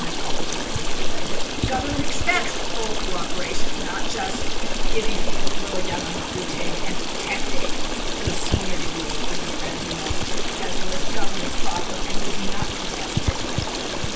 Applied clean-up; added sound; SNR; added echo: none; Stream; 8 dB; reverberation time 0.1 s.